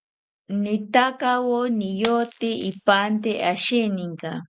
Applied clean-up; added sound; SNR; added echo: none; Shatter; 17 dB; none.